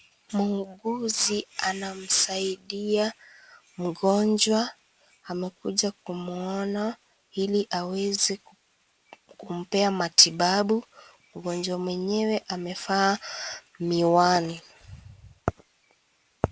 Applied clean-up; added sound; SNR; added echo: none; none; none; none.